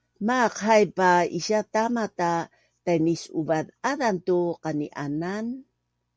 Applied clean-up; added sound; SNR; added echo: none; none; none; none.